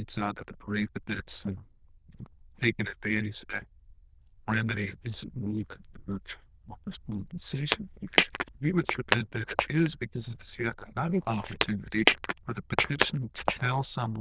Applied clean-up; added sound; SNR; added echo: neural diffusion model UNIVERSE++.